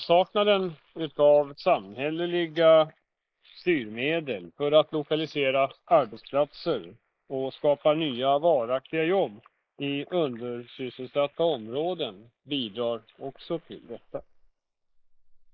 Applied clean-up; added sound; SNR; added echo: neural mask model Resemble Enhance denoiser.